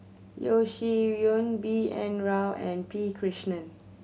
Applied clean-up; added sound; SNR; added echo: none; none; none; none.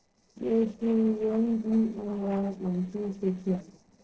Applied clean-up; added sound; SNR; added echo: neural separator model SepFormer DNS4.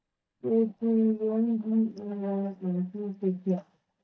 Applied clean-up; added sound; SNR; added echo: neural mask model DeepFilterNet 3.